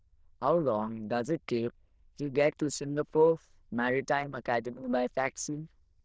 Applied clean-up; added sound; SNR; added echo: neural diffusion model UNIVERSE++.